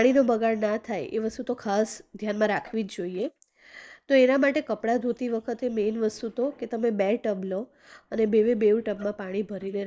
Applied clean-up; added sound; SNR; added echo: neural mask model Resemble Enhance denoiser.